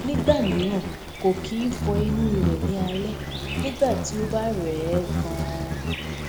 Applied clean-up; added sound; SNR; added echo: none; Insect; 2 dB; none.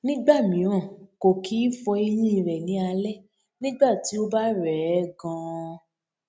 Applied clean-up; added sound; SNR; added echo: none; none; none; none.